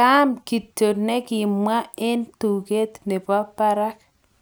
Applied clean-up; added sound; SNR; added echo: none; none; none; none.